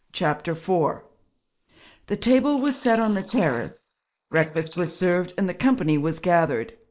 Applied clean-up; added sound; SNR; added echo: neural mask model Resemble Enhance denoiser.